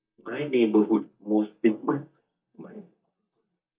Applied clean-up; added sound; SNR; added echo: neural mask model DeepFilterNet 3.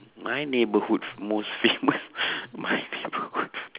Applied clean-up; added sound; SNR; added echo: none; none; none; none.